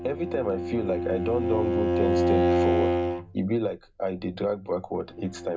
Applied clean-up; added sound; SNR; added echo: none; Bowed string instrument; -2 dB; reverberation time 0.2 s.